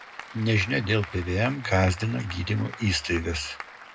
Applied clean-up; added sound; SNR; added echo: none; Applause / Crowd; 16 dB; reverberation time 0.2 s.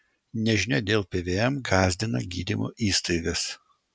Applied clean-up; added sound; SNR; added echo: none; none; none; none.